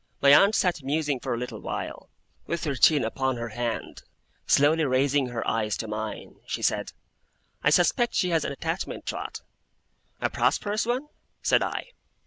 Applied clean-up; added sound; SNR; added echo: none; none; none; none.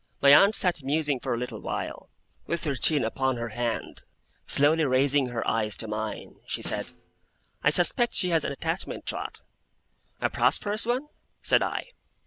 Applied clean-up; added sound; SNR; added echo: none; Snare drum; 17 dB; none.